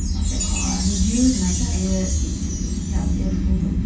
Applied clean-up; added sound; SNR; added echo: none; Chime; 11 dB; reverberation time 0.2 s.